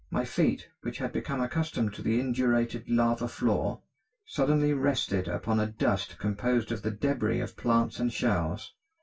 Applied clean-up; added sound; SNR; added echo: none; none; none; reverberation time 0.1 s.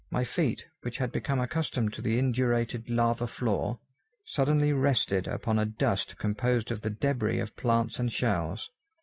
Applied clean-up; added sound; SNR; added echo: none; none; none; none.